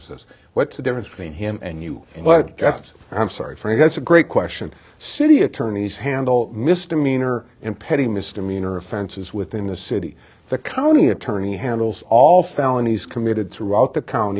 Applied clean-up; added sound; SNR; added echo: none; none; none; none.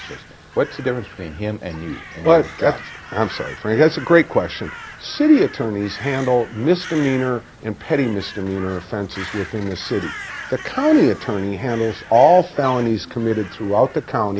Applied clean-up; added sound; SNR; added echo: none; Crow; 17 dB; none.